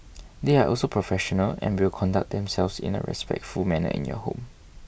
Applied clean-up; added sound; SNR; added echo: none; none; none; none.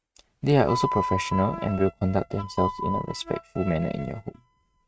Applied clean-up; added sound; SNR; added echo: neural mask model RNNoise.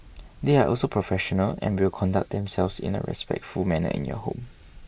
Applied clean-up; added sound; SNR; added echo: neural mask model Resemble Enhance denoiser.